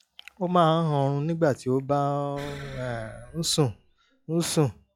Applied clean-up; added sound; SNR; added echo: classical method log-MMSE.